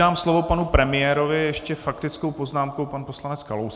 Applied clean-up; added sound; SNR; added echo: none; none; none; none.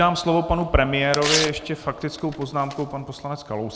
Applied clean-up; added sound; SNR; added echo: none; Tearing; 7 dB; none.